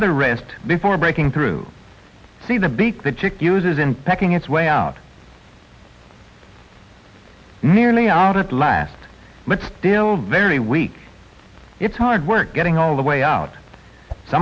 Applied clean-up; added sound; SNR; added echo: none; Whoosh, swoosh, swish; 14 dB; none.